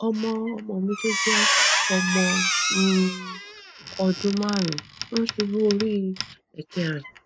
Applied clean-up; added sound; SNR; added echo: none; Squeak; 1 dB; none.